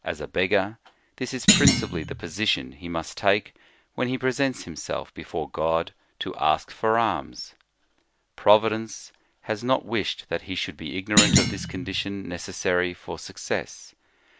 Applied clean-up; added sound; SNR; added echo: none; Thump, thud; -4 dB; none.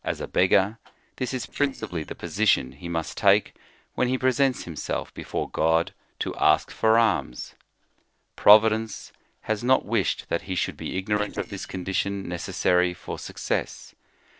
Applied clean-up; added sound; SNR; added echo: neural separator model SepFormer DNS4.